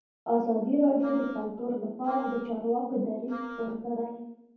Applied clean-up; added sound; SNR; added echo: none; Wind instrument, woodwind instrument; 15 dB; reverberation time 0.9 s.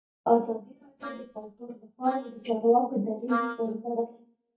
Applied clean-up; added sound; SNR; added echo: neural mask model DeepFilterNet 3.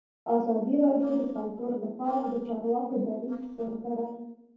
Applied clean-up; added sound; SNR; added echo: neural separator model SepFormer DNS4.